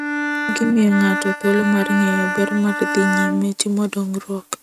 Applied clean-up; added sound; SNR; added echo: neural mask model RNNoise.